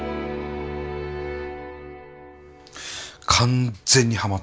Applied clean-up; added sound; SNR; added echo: none; none; none; none.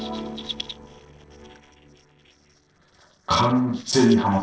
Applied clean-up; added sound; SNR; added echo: neural separator model SepFormer DNS4.